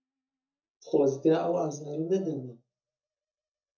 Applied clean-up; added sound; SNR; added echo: neural mask model DeepFilterNet 3.